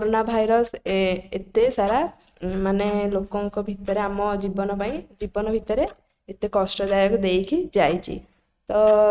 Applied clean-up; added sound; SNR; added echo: neural mask model RNNoise.